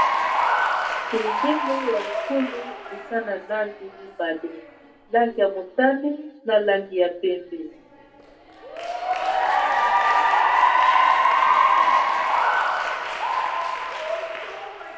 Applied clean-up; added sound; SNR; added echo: none; Applause / Cheering; -5 dB; reverberation time 0.2 s.